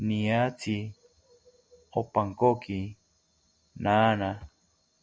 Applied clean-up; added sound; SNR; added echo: none; none; none; none.